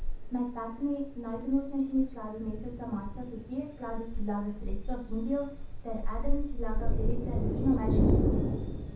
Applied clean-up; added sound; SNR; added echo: none; Thunder; -4 dB; reverberation time 0.7 s.